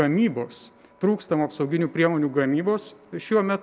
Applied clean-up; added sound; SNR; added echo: none; none; none; none.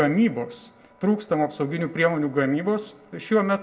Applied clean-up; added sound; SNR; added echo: none; none; none; reverberation time 0.3 s.